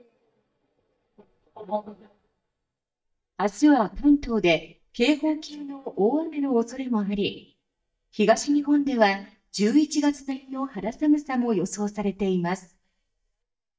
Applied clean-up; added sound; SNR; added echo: neural mask model DeepFilterNet 3.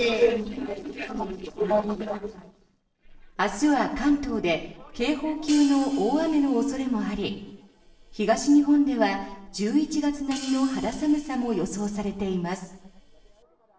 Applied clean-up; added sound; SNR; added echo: neural separator model SepFormer DNS4.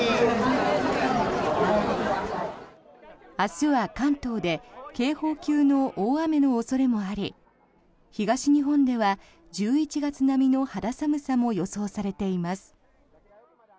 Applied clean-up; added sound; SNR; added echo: none; none; none; none.